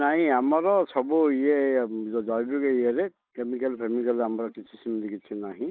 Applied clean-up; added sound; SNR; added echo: neural mask model Resemble Enhance denoiser.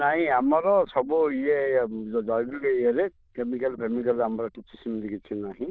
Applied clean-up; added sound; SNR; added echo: neural diffusion model UNIVERSE++.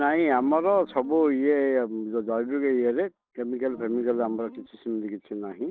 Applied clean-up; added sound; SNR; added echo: neural separator model SepFormer DNS4.